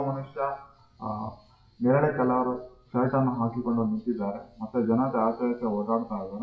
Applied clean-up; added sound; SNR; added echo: classical method WPE with log-MMSE.